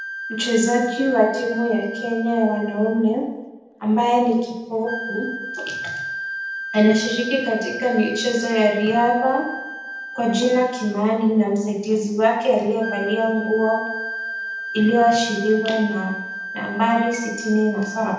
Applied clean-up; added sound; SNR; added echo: none; Wind instrument, woodwind instrument; 11 dB; reverberation time 0.9 s.